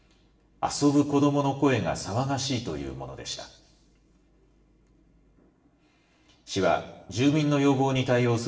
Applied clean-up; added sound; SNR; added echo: none; none; none; reverberation time 0.8 s.